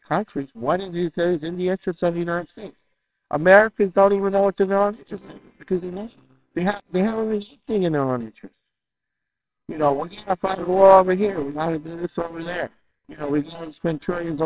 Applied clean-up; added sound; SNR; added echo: neural separator model SepFormer WHAMR!.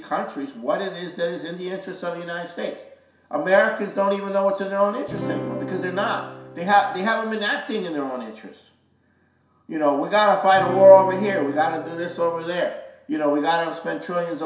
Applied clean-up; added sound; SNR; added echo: none; Acoustic guitar / Strum; 11 dB; reverberation time 0.7 s.